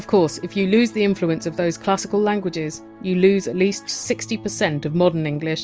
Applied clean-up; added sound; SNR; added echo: none; none; none; none.